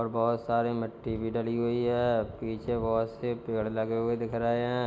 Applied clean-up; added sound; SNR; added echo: none; none; none; none.